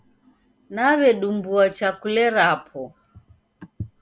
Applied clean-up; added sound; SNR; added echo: none; none; none; none.